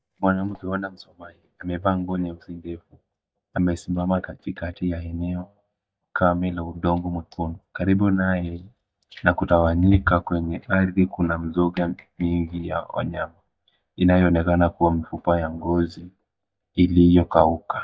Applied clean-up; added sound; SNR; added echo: neural mask model DeepFilterNet 3.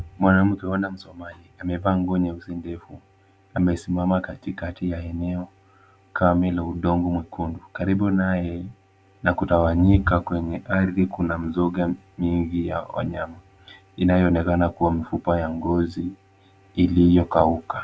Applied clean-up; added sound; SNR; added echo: none; none; none; none.